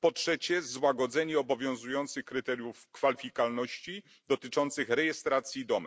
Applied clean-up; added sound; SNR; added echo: none; none; none; none.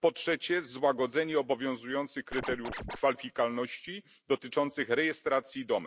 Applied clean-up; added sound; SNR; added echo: none; Scratching (performance technique); 8 dB; none.